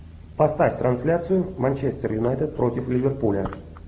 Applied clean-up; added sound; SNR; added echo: none; none; none; none.